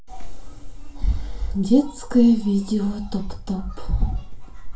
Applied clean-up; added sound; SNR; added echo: none; none; none; reverberation time 0.3 s.